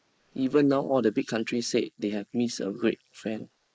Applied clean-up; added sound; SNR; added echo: neural mask model Resemble Enhance denoiser.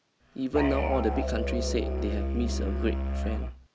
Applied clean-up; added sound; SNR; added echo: none; Musical instrument; -2 dB; none.